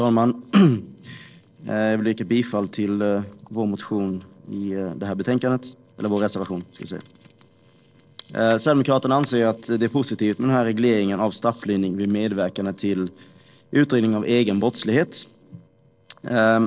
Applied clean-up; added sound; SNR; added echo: neural separator model SepFormer DNS4.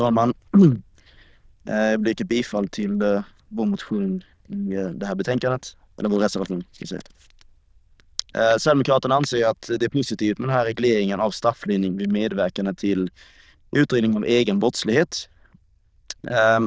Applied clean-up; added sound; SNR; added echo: neural diffusion model UNIVERSE++.